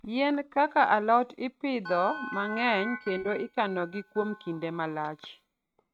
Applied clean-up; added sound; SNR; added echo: neural mask model RNNoise.